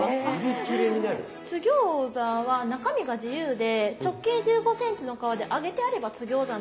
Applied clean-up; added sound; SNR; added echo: none; none; none; none.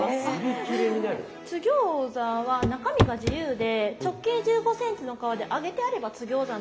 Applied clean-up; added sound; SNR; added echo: none; Walk, footsteps / Run / Wood; 0 dB; none.